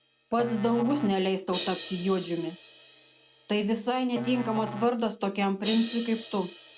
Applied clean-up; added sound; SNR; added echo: none; Crash cymbal + Musical instrument; 13 dB; none.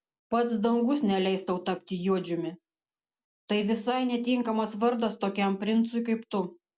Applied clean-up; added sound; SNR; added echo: none; none; none; none.